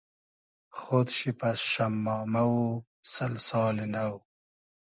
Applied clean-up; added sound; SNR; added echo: none; none; none; none.